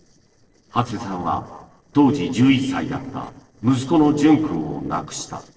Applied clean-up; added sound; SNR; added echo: neural separator model SepFormer DNS4.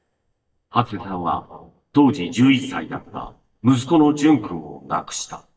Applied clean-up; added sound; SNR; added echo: neural mask model DeepFilterNet 3.